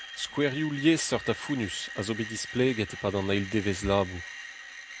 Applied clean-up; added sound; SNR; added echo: none; Screech; 12 dB; none.